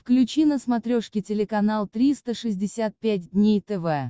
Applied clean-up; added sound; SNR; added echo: none; none; none; none.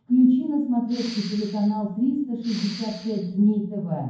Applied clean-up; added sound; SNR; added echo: none; Respiratory sounds; 18 dB; reverberation time 0.9 s.